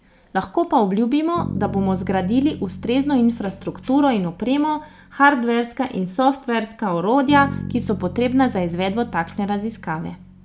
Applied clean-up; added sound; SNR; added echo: none; Bass guitar; 13 dB; none.